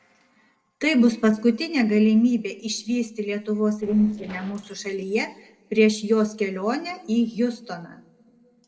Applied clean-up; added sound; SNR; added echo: neural separator model SepFormer DNS4.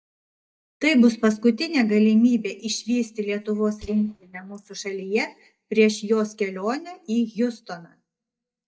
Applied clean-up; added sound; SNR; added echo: neural mask model DeepFilterNet 3.